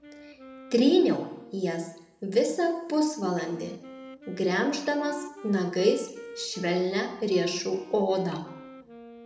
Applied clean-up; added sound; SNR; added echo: none; Wind instrument, woodwind instrument; 18 dB; reverberation time 0.7 s.